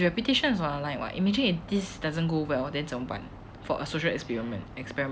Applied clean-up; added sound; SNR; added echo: none; none; none; none.